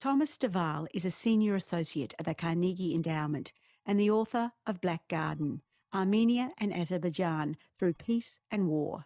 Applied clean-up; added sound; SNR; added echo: neural mask model DeepFilterNet 3.